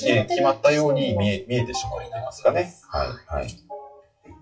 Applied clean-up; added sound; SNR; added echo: classical method WPE with log-MMSE.